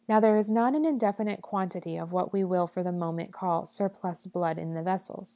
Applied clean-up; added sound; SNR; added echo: none; none; none; none.